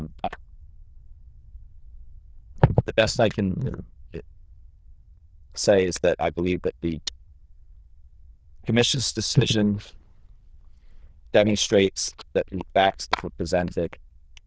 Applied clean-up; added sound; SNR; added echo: neural diffusion model UNIVERSE++.